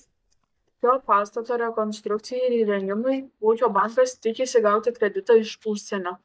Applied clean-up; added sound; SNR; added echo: neural mask model DeepFilterNet 3.